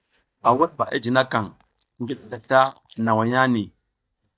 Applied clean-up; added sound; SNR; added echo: neural mask model DeepFilterNet 3.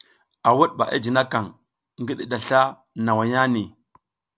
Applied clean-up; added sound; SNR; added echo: none; none; none; none.